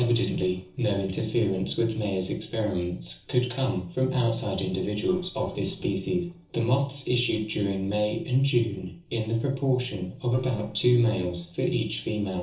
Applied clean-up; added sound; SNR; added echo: neural separator model SepFormer DNS4.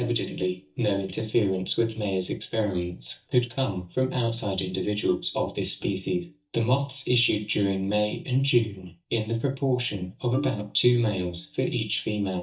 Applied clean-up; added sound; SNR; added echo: neural mask model DeepFilterNet 3.